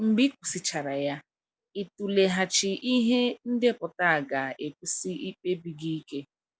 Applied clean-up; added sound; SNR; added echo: none; none; none; none.